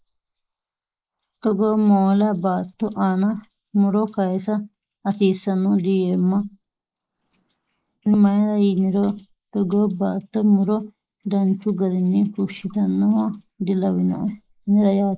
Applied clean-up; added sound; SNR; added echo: neural mask model Resemble Enhance denoiser.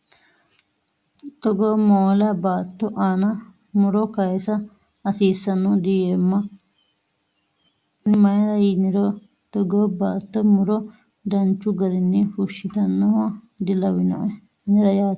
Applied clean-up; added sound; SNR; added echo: none; none; none; none.